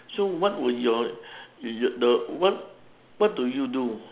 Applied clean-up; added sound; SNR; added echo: none; none; none; none.